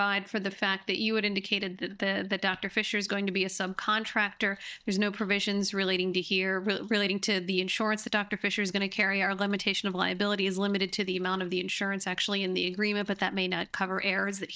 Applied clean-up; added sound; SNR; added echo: neural mask model DeepFilterNet 3.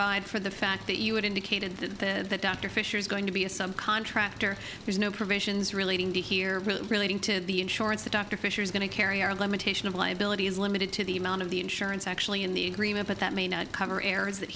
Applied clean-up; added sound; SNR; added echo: none; Gunshot, gunfire + Engine; 18 dB; none.